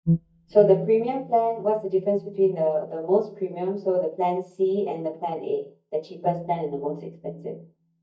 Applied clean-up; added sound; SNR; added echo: neural mask model DeepFilterNet 3.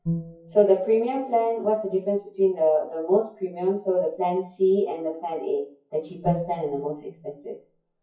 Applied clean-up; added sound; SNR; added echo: classical method WPE with log-MMSE.